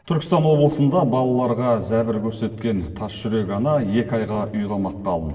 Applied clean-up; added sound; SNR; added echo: neural separator model SepFormer DNS4.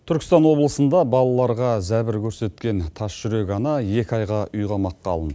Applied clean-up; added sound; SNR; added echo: none; none; none; none.